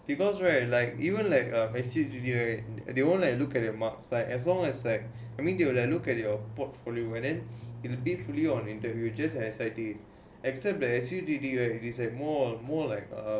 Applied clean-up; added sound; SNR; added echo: none; Bass guitar; 12 dB; none.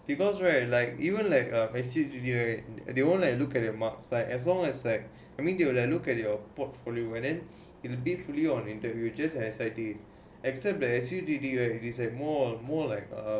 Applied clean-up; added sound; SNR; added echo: none; none; none; none.